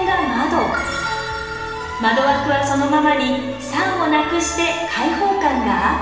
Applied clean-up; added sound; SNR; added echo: none; none; none; reverberation time 1.3 s.